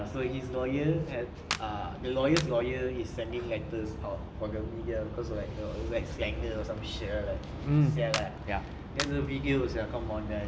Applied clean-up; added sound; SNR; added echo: none; Clapping; 9 dB; none.